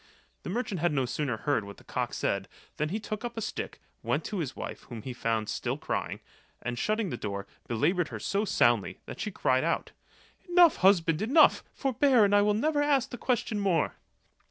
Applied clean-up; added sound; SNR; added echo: none; none; none; none.